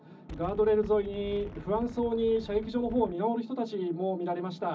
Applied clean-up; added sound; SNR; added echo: none; Wind; 15 dB; reverberation time 0.4 s.